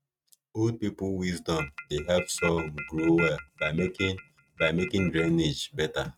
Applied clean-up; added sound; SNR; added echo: neural mask model RNNoise.